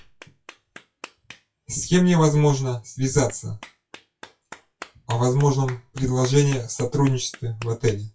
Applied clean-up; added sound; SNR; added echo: classical method WPE with log-MMSE.